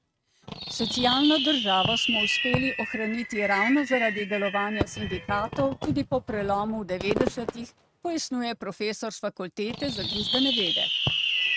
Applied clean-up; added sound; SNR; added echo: neural mask model RNNoise.